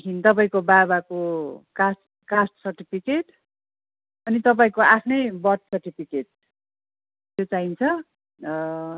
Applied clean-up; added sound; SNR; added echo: none; none; none; none.